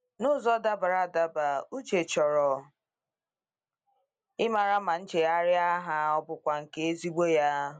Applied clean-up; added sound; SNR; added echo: none; none; none; none.